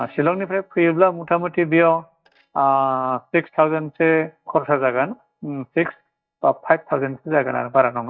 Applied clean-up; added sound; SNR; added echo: neural mask model DeepFilterNet 3.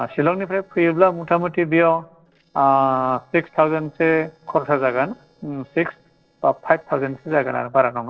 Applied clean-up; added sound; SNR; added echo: neural separator model SepFormer DNS4.